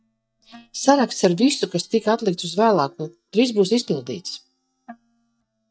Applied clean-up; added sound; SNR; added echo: neural mask model DeepFilterNet 3.